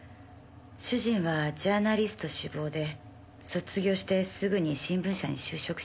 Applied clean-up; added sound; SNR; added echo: none; none; none; none.